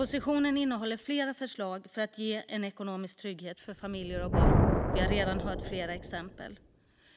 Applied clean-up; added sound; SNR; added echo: none; Thunder; -1 dB; none.